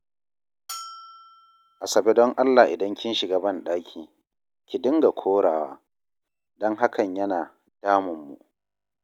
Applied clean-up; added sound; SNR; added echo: none; Bell; 18 dB; none.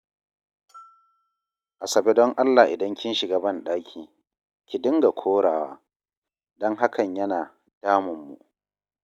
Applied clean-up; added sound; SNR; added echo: neural mask model RNNoise.